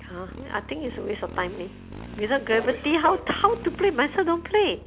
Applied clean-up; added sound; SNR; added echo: none; Motorcycle; 15 dB; none.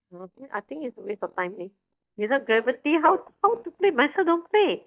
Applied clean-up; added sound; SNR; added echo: neural mask model DeepFilterNet 3.